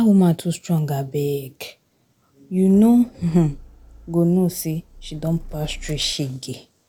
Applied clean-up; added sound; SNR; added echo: none; Motor vehicle (road); 18 dB; none.